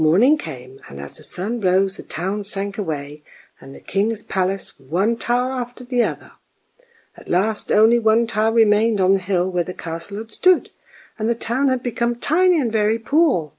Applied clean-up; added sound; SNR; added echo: none; none; none; none.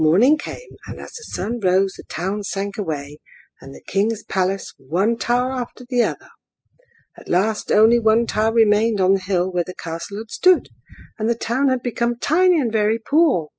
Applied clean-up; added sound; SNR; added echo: classical method spectral subtraction.